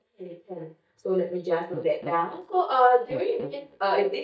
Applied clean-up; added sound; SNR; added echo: neural mask model DeepFilterNet 3.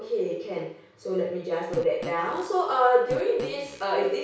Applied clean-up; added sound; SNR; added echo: none; Fart; 17 dB; reverberation time 0.6 s.